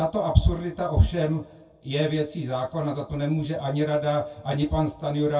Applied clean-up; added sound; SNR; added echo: none; none; none; reverberation time 0.1 s.